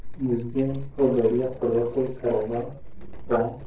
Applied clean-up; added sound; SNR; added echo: neural separator model SepFormer DNS4.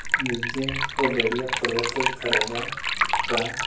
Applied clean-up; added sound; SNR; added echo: none; Liquid; -2 dB; reverberation time 0.3 s.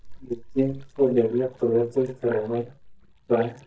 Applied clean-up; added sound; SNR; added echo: neural mask model DeepFilterNet 3.